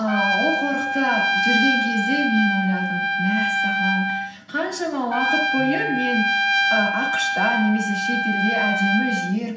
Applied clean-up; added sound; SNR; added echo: none; Trumpet; -2 dB; reverberation time 0.4 s.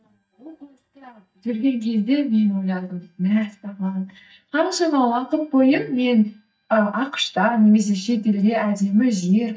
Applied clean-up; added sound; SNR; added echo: neural mask model DeepFilterNet 3.